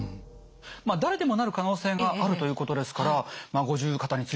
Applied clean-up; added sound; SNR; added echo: none; none; none; none.